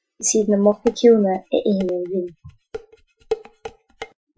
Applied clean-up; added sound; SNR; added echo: classical method Wiener filter.